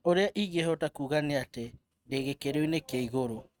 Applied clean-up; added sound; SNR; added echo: neural mask model RNNoise.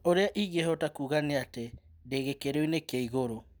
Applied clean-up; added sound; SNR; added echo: none; none; none; none.